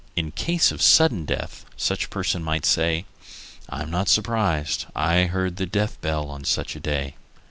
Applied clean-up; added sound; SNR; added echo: none; none; none; none.